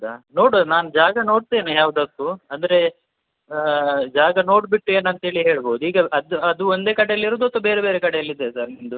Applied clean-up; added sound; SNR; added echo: none; none; none; none.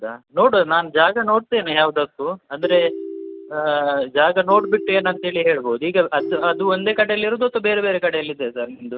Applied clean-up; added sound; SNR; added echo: none; Ringtone; 12 dB; none.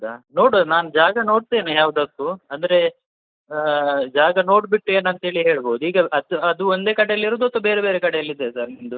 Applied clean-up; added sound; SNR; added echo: neural mask model Resemble Enhance denoiser.